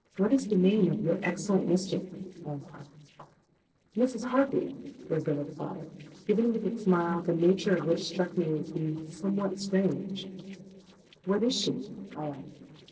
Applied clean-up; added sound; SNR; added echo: neural separator model SepFormer DNS4.